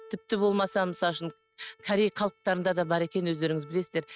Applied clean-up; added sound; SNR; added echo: neural mask model RNNoise.